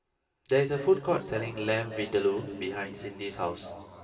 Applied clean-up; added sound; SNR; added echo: none; none; none; reverberation time 2.8 s.